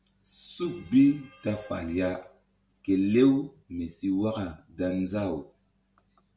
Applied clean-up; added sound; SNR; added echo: none; none; none; none.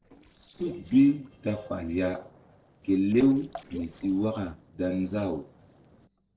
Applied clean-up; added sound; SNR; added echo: neural separator model SepFormer DNS4.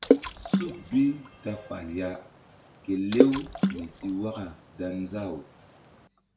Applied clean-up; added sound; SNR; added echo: none; Water / Splash, splatter; -1 dB; none.